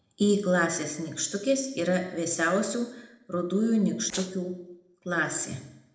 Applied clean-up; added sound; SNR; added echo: neural separator model SepFormer DNS4.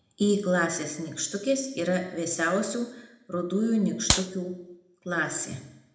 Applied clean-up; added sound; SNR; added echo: none; Clapping; 0 dB; reverberation time 0.8 s.